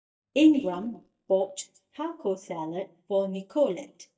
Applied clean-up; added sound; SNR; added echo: neural mask model DeepFilterNet 3.